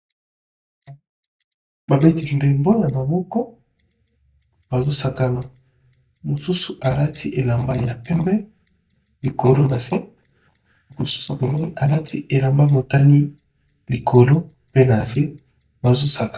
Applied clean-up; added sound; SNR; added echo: neural mask model DeepFilterNet 3.